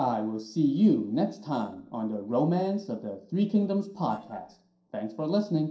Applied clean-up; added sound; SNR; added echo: neural separator model SepFormer DNS4.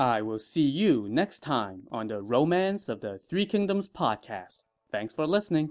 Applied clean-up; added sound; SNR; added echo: none; none; none; none.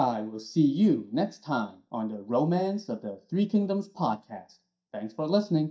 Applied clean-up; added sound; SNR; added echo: neural mask model DeepFilterNet 3.